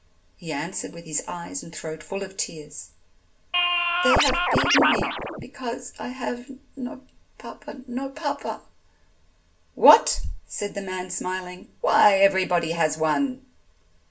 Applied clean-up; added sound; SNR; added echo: none; Scratching (performance technique); -4 dB; reverberation time 0.1 s.